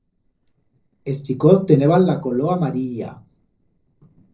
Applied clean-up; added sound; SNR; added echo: neural separator model SepFormer DNS4.